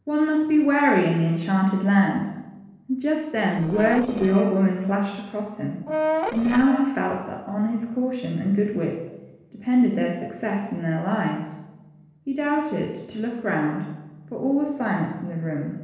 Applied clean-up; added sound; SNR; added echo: neural separator model SepFormer DNS4.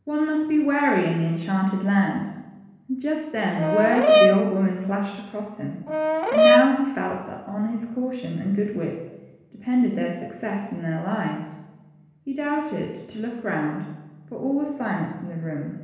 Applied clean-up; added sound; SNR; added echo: none; Brass instrument; -4 dB; reverberation time 1.1 s.